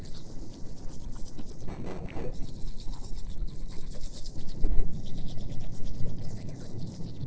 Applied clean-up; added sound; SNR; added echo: neural separator model SepFormer DNS4.